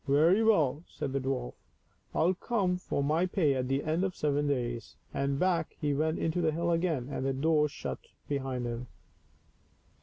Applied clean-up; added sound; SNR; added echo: none; none; none; none.